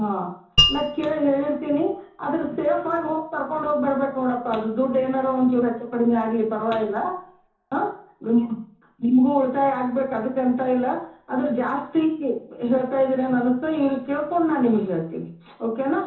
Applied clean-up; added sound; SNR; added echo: none; Mallet percussion; 0 dB; reverberation time 0.6 s.